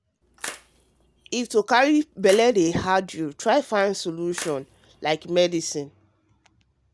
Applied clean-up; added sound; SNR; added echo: none; Splash, splatter; 17 dB; none.